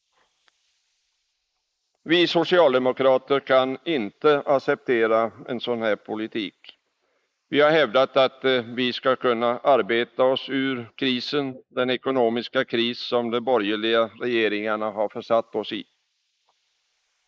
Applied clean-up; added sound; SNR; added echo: neural mask model Resemble Enhance denoiser.